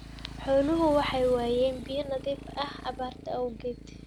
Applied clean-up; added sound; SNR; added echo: none; Motorcycle; 12 dB; none.